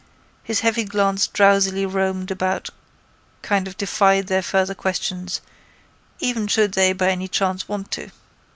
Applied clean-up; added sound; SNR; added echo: none; none; none; none.